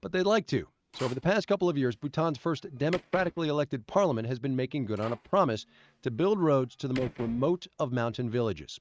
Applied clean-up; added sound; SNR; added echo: neural mask model RNNoise.